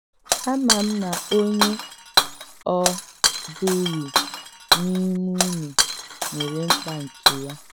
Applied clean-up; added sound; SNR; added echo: none; Shatter; -1 dB; none.